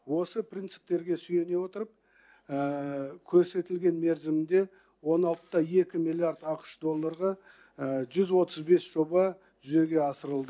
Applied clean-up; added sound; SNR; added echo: none; none; none; none.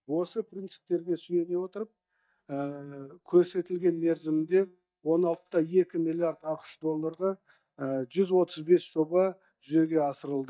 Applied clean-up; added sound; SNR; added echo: neural mask model DeepFilterNet 3.